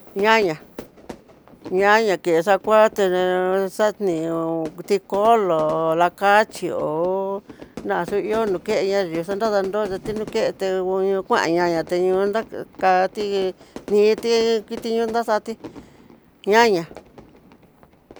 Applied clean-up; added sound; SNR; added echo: none; Fire / Fireworks; 20 dB; none.